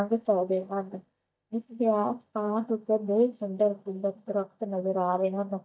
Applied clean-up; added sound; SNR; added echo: neural mask model DeepFilterNet 3.